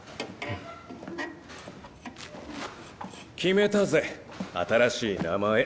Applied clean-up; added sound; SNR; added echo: none; none; none; none.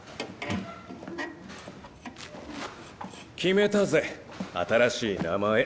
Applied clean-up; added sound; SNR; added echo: none; Sliding door; 19 dB; none.